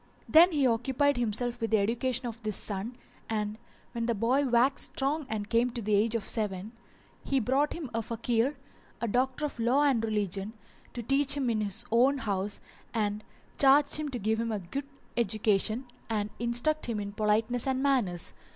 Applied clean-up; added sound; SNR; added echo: none; none; none; none.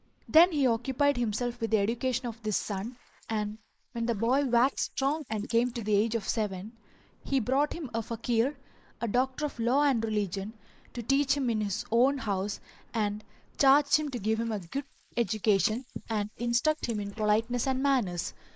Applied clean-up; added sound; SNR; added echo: neural mask model Resemble Enhance denoiser.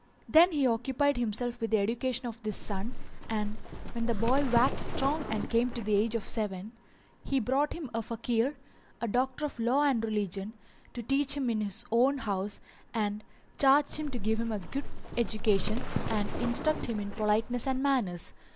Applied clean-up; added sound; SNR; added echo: none; Livestock, farm animals, working animals; 1 dB; none.